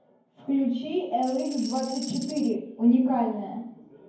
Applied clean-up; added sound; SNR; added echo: none; Tambourine; 15 dB; reverberation time 0.9 s.